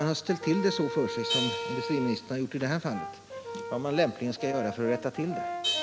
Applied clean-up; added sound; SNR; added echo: none; Brass instrument + Crash cymbal; 5 dB; none.